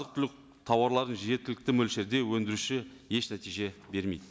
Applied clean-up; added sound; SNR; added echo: none; none; none; none.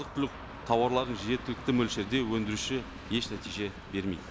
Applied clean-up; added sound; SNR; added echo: none; Train; 12 dB; none.